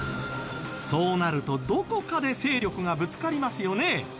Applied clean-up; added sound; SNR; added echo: none; none; none; none.